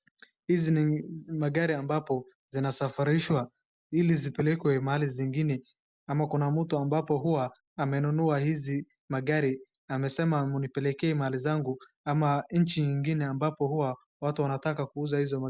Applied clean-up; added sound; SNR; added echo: none; none; none; none.